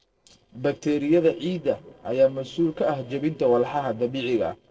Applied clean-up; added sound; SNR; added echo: neural separator model SepFormer DNS4.